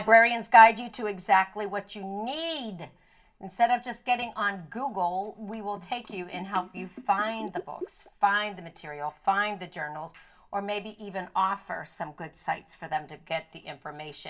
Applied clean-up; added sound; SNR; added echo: none; Bathtub (filling or washing); 17 dB; reverberation time 0.2 s.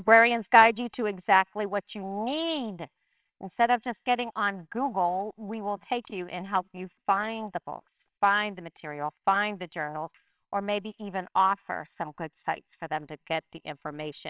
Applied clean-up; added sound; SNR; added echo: neural separator model SepFormer WHAMR!.